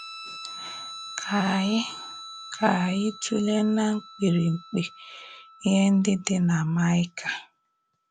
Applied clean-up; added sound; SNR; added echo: none; Guitar; 17 dB; none.